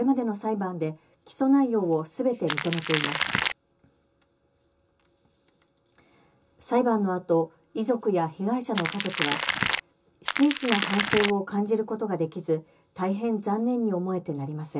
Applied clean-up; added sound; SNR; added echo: none; Crackle; 0 dB; reverberation time 0.2 s.